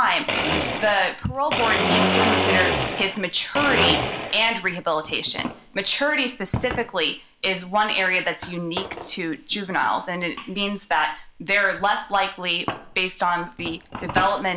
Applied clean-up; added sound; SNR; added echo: none; Domestic sounds, home sounds; 4 dB; none.